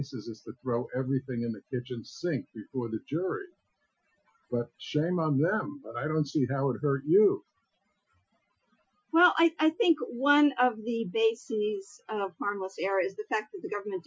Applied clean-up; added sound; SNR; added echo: classical method Wiener filter.